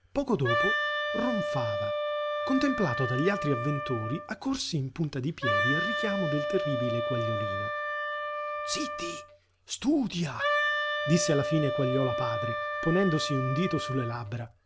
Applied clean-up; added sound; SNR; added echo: none; Wind instrument, woodwind instrument; 1 dB; none.